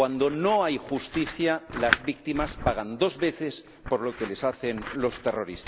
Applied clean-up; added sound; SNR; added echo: none; Scissors; 9 dB; none.